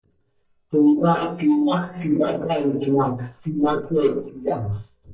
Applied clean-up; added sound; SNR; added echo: neural mask model DeepFilterNet 3.